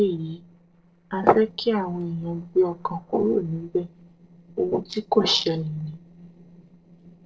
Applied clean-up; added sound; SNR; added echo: neural separator model SepFormer DNS4.